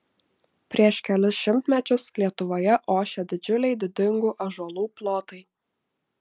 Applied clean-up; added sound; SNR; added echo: none; none; none; none.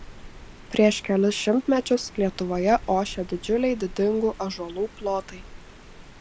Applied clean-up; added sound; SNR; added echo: none; Rain; 17 dB; none.